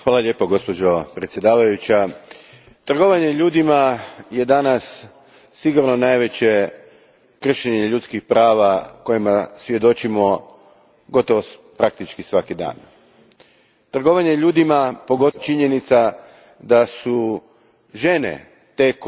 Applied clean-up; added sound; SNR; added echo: none; none; none; none.